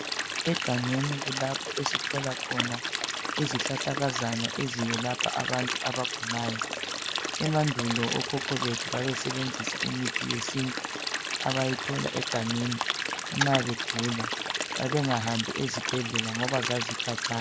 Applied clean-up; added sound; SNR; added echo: none; Stream; 1 dB; none.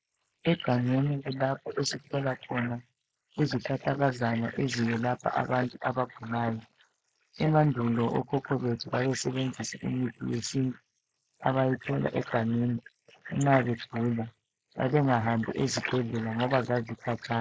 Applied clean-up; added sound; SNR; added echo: neural mask model Resemble Enhance denoiser.